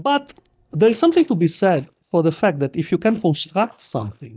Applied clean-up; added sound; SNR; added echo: neural mask model DeepFilterNet 3.